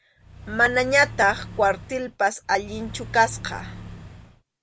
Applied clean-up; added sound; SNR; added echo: none; Accelerating, revving, vroom / Car; 15 dB; none.